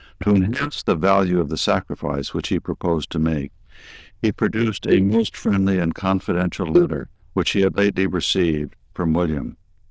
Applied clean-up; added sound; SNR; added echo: neural diffusion model UNIVERSE++.